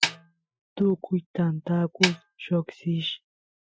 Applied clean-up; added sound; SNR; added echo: classical method Wiener filter.